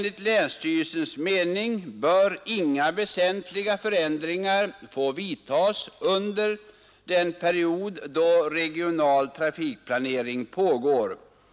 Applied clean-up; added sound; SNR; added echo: none; none; none; none.